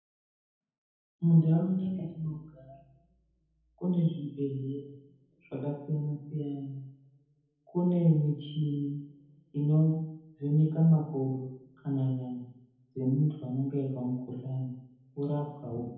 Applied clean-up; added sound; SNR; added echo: none; none; none; reverberation time 0.9 s.